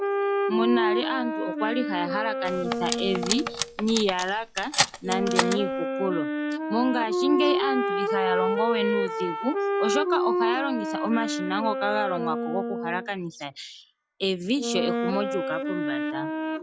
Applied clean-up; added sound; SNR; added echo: classical method log-MMSE.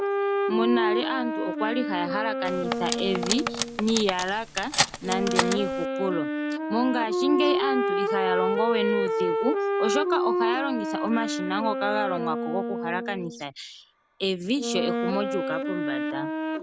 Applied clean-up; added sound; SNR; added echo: none; Wind instrument, woodwind instrument + Cutlery, silverware; -1 dB; none.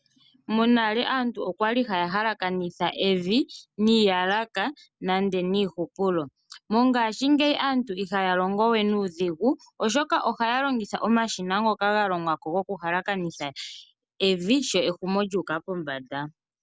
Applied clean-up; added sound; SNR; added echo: none; none; none; none.